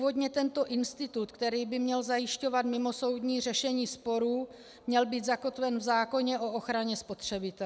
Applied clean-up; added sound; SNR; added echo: none; none; none; none.